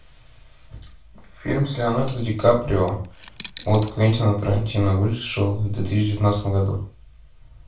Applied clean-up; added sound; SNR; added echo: none; Coin (dropping); 12 dB; reverberation time 0.3 s.